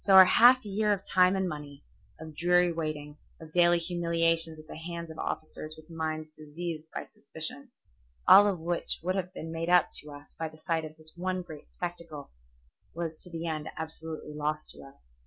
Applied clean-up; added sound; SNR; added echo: none; none; none; none.